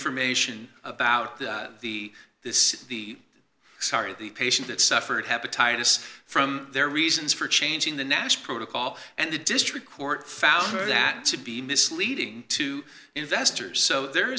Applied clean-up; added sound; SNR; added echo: none; none; none; none.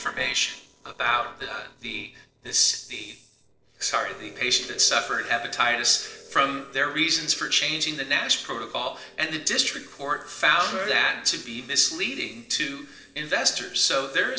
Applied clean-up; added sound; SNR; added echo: neural separator model SepFormer DNS4.